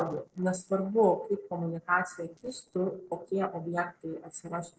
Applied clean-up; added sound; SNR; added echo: neural separator model SepFormer DNS4.